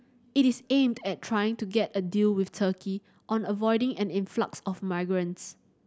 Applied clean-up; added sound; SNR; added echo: none; none; none; none.